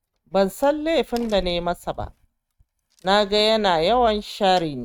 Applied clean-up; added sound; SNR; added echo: neural mask model RNNoise.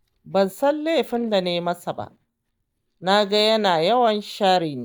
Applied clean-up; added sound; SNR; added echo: neural mask model DeepFilterNet 3.